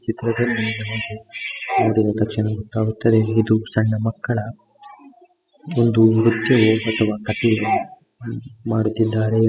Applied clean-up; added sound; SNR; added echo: classical method spectral subtraction.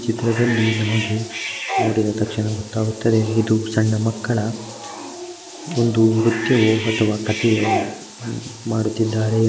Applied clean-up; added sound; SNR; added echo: none; Bathtub (filling or washing) / Cat; 9 dB; none.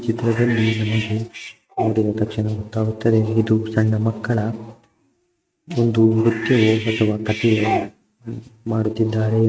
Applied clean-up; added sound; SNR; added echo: neural mask model RNNoise.